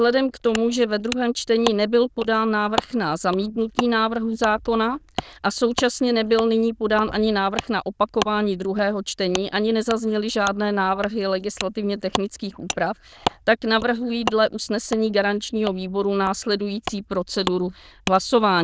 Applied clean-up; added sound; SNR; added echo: neural diffusion model UNIVERSE++.